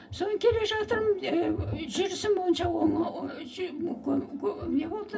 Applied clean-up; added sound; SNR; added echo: none; Thump, thud; 17 dB; reverberation time 0.4 s.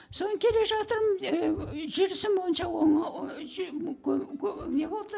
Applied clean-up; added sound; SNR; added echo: none; none; none; none.